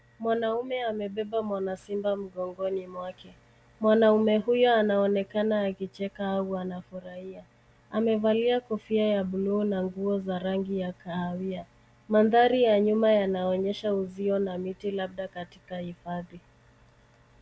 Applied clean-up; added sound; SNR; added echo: none; none; none; none.